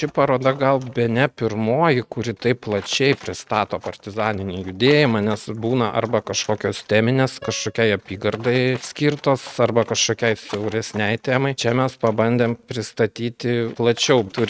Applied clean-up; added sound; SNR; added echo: neural mask model RNNoise.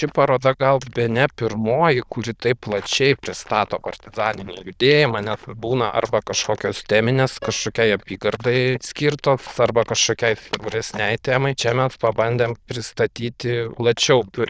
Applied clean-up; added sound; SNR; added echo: neural diffusion model UNIVERSE++.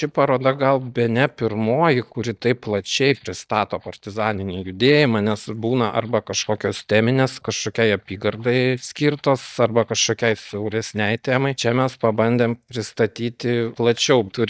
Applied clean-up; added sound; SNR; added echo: neural mask model DeepFilterNet 3.